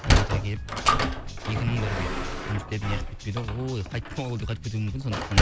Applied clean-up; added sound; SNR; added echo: none; Sliding door; -3 dB; none.